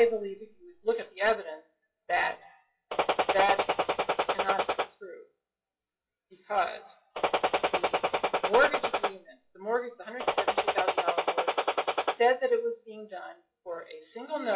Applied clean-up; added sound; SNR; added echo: classical method WPE with log-MMSE.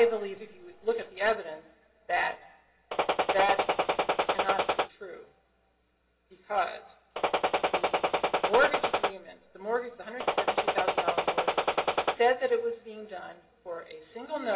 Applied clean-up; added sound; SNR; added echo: none; Gunshot, gunfire; -5 dB; reverberation time 0.5 s.